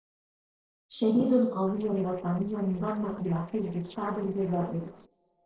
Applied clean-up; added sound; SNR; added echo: neural separator model SepFormer DNS4.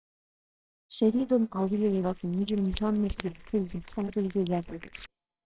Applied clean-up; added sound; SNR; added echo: neural separator model SepFormer WHAMR!.